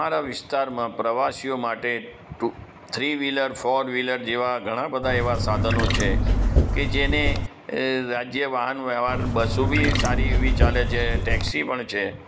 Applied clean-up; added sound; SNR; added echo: none; Trickle, dribble / Chirp, tweet; -4 dB; none.